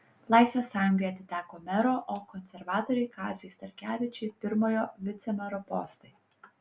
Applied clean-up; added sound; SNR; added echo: none; none; none; none.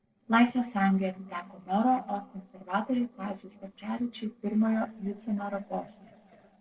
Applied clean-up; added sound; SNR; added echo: neural separator model SepFormer DNS4.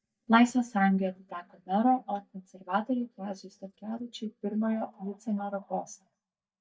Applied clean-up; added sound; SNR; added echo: neural mask model DeepFilterNet 3.